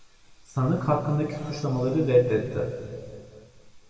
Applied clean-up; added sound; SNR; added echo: none; none; none; reverberation time 2.0 s.